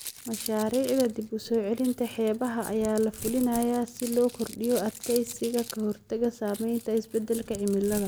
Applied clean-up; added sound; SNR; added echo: none; Crumpling, crinkling; 15 dB; none.